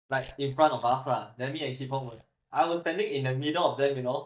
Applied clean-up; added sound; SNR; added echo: neural mask model DeepFilterNet 3.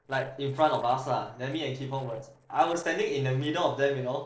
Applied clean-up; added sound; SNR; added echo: neural separator model SepFormer DNS4.